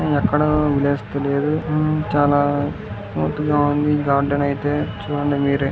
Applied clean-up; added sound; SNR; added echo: none; Knock; 18 dB; none.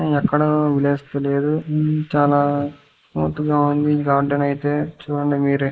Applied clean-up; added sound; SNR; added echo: neural mask model Resemble Enhance denoiser.